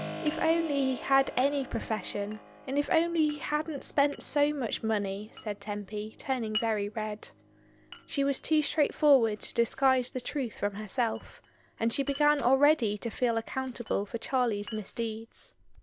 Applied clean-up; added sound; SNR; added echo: none; Keyboard (musical) + Glass; 17 dB; none.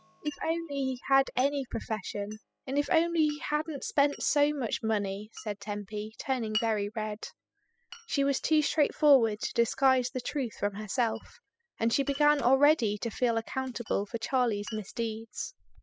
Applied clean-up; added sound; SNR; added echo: classical method spectral subtraction.